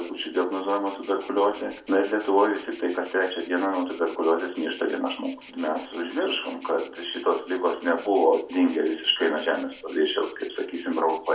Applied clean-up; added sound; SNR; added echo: none; Insect; 7 dB; reverberation time 0.4 s.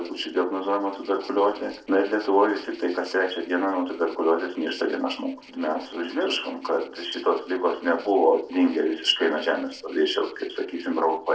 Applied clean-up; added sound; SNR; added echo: neural separator model SepFormer DNS4.